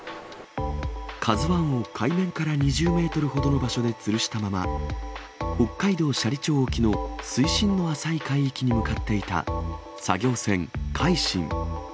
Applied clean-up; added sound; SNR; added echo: none; none; none; none.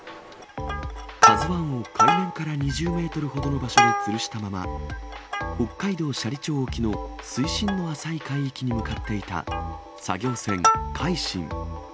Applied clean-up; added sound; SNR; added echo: none; Plucked string instrument; 0 dB; none.